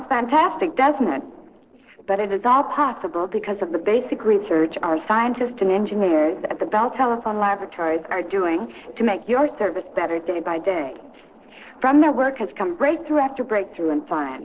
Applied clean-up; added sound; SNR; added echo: neural separator model SepFormer DNS4.